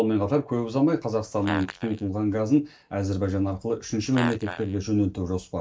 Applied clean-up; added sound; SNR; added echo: neural mask model DeepFilterNet 3.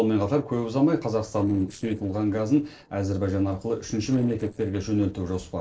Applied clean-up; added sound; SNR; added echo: neural separator model SepFormer DNS4.